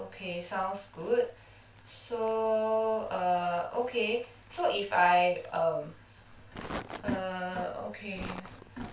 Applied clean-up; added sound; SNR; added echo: none; Crumpling, crinkling; 17 dB; reverberation time 0.3 s.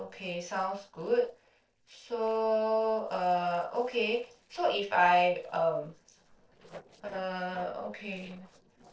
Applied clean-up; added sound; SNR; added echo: neural separator model SepFormer DNS4.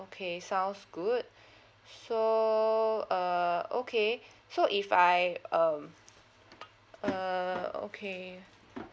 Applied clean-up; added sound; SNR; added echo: none; none; none; none.